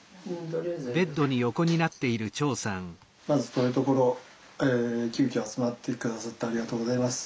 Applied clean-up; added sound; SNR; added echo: none; none; none; none.